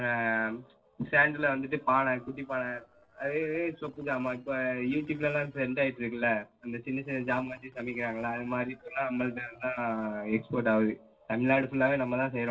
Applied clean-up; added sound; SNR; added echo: neural separator model SepFormer DNS4.